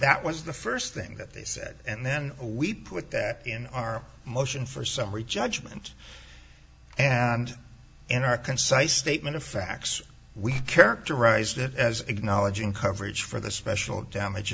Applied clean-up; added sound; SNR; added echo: none; Crushing; 10 dB; none.